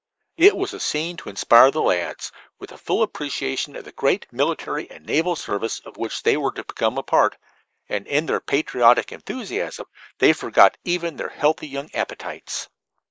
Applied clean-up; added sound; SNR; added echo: neural mask model Resemble Enhance denoiser.